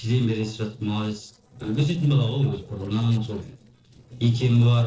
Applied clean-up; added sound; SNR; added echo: neural separator model SepFormer DNS4.